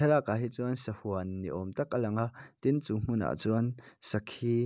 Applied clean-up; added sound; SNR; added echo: none; none; none; none.